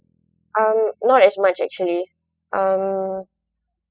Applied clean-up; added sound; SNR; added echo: classical method spectral subtraction.